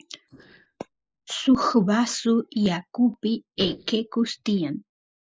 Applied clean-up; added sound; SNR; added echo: neural mask model Resemble Enhance denoiser.